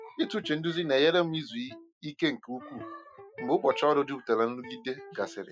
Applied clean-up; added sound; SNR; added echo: classical method Wiener filter.